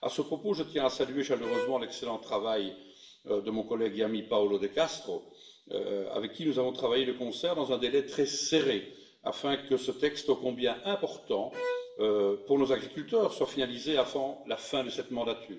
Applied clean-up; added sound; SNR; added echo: none; Bowed string instrument; 10 dB; reverberation time 0.7 s.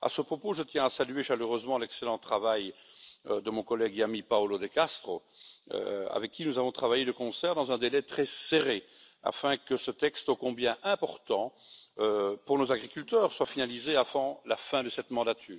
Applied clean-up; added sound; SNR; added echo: none; none; none; none.